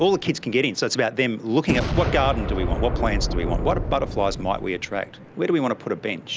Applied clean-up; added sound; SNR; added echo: none; Boom; 4 dB; none.